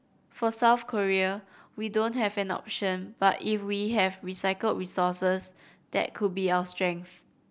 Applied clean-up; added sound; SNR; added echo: none; none; none; none.